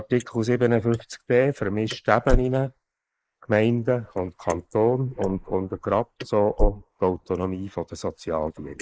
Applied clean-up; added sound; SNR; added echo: neural mask model Resemble Enhance denoiser.